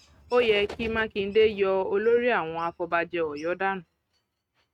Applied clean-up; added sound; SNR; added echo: neural mask model RNNoise.